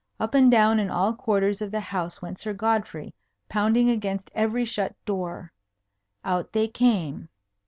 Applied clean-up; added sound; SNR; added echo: none; none; none; none.